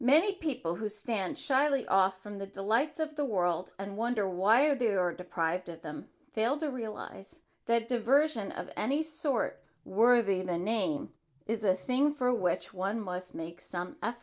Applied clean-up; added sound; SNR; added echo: none; none; none; none.